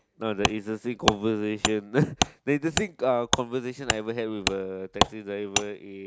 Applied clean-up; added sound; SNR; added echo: none; Wood; 2 dB; none.